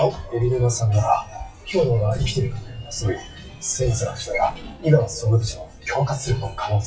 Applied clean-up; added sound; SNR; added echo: classical method WPE with log-MMSE.